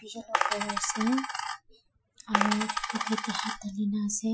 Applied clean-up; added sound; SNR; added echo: classical method Wiener filter.